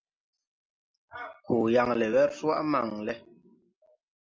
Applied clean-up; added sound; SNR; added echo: none; none; none; none.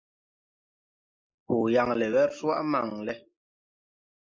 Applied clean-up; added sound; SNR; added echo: neural mask model Resemble Enhance denoiser.